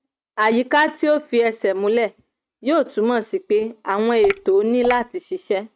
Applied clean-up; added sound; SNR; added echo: neural mask model RNNoise.